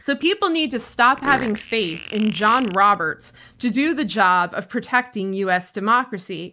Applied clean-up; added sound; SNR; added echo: none; Fart; 16 dB; none.